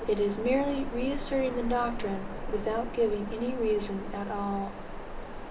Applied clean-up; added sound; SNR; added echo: none; Waves, surf; 11 dB; reverberation time 1.1 s.